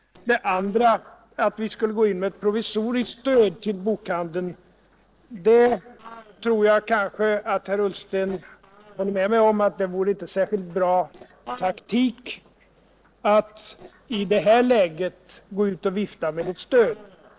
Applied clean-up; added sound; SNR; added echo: neural separator model SepFormer DNS4.